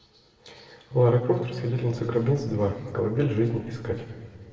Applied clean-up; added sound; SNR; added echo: none; none; none; reverberation time 2.0 s.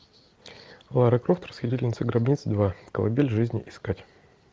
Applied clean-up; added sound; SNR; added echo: none; none; none; none.